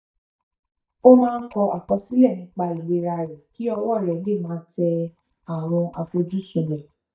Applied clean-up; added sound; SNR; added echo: neural mask model DeepFilterNet 3.